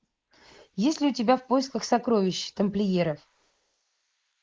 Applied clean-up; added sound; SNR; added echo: neural mask model Resemble Enhance denoiser.